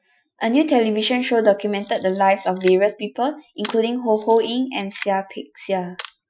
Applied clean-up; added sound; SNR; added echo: classical method Wiener filter.